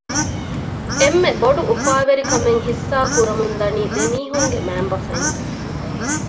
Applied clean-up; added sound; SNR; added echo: none; Bird / Fowl; 3 dB; reverberation time 1.2 s.